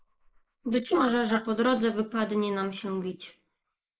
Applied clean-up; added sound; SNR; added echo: neural mask model Resemble Enhance denoiser.